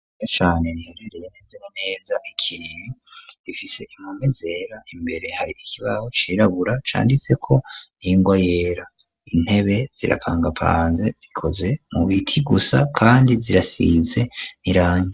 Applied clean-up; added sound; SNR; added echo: none; none; none; none.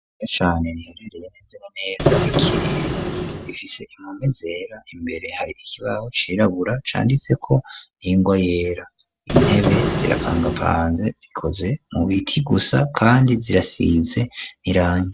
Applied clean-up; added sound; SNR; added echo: none; Printer; -1 dB; none.